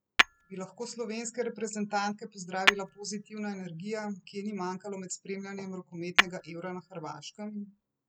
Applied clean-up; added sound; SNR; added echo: none; Tap / Hammer; -4 dB; none.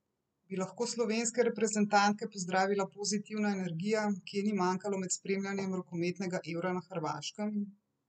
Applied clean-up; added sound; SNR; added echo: none; none; none; none.